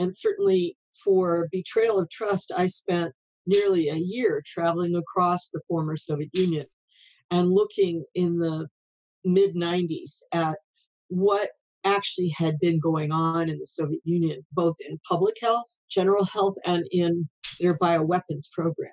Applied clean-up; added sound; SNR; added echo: classical method Wiener filter.